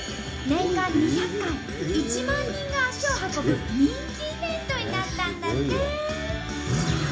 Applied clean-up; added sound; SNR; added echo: none; none; none; reverberation time 0.4 s.